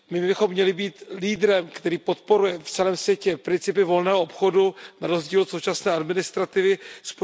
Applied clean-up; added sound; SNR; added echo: none; none; none; none.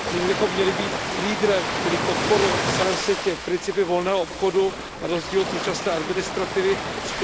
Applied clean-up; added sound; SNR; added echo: none; Ocean; 3 dB; none.